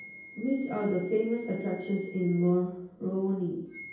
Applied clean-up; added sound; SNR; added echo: none; Wind instrument, woodwind instrument; 19 dB; reverberation time 0.9 s.